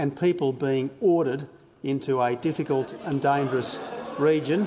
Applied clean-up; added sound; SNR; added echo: none; none; none; none.